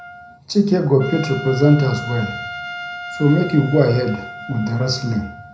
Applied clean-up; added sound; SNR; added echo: none; Trumpet; 13 dB; reverberation time 0.4 s.